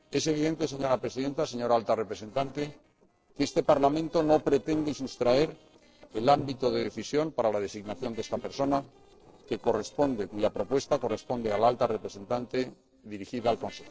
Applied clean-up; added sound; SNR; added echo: neural separator model SepFormer DNS4.